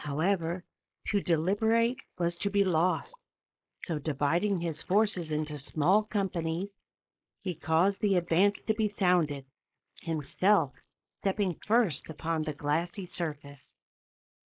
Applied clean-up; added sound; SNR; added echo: neural mask model Resemble Enhance denoiser.